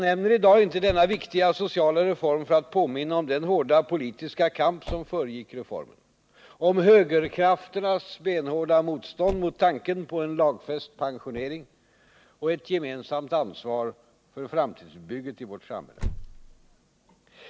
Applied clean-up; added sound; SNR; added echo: none; Motor vehicle (road); 19 dB; none.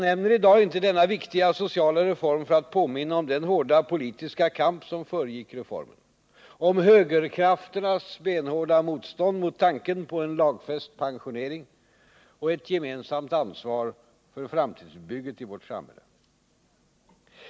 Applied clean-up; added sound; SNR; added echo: none; none; none; none.